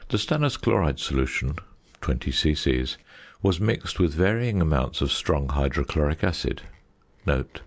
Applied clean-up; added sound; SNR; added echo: none; none; none; none.